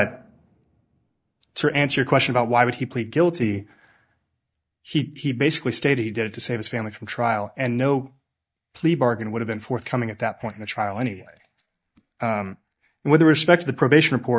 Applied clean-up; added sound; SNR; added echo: neural mask model DeepFilterNet 3.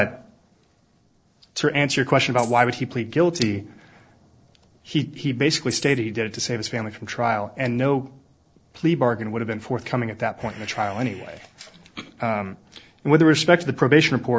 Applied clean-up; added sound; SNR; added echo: neural separator model SepFormer DNS4.